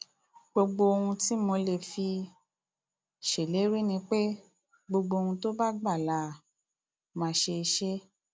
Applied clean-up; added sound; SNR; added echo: none; none; none; none.